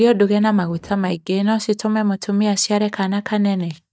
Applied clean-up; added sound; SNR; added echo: neural mask model DeepFilterNet 3.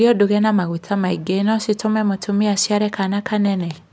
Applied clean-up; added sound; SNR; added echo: none; none; none; none.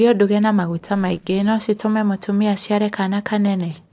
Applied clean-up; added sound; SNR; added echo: neural separator model SepFormer DNS4.